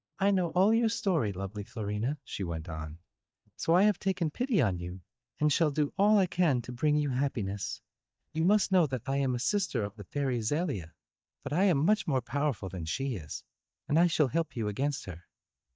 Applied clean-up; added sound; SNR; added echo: neural mask model DeepFilterNet 3.